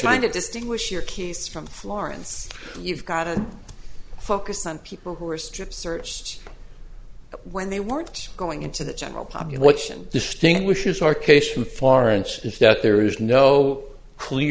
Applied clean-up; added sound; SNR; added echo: none; none; none; none.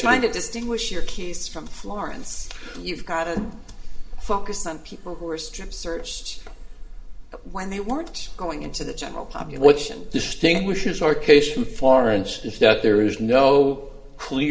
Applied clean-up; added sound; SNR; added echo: none; none; none; reverberation time 0.7 s.